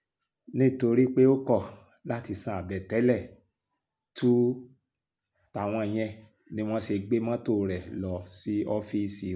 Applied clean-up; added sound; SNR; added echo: none; none; none; none.